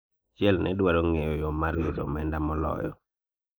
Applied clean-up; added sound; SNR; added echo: neural mask model Resemble Enhance denoiser.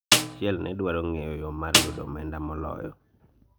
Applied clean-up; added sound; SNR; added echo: none; Snare drum; -3 dB; none.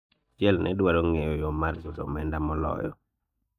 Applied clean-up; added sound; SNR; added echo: neural mask model DeepFilterNet 3.